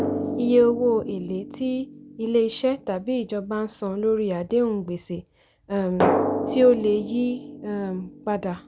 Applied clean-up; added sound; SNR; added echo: none; Drum; 6 dB; none.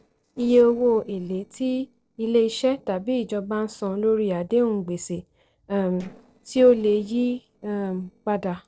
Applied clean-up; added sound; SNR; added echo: neural separator model SepFormer DNS4.